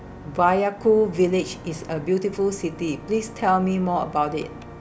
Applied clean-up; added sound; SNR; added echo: none; Organ; 18 dB; none.